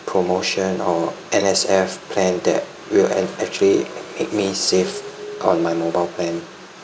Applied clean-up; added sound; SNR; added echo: none; Glass; 17 dB; none.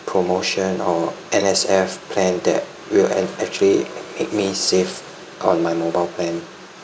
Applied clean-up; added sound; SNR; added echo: none; none; none; none.